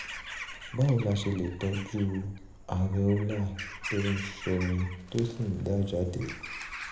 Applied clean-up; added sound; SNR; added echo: none; Bird vocalization, bird call, bird song / Crow; 12 dB; reverberation time 0.7 s.